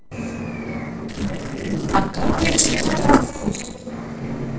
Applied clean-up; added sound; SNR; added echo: neural separator model SepFormer DNS4.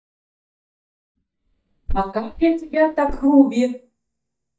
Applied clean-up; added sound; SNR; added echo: neural mask model DeepFilterNet 3.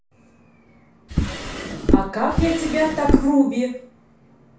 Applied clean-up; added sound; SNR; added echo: none; Drawer open or close; -3 dB; reverberation time 0.4 s.